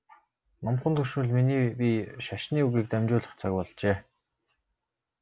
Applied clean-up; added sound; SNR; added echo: none; none; none; none.